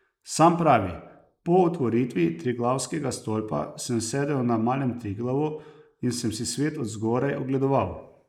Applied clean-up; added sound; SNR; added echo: neural mask model Resemble Enhance denoiser.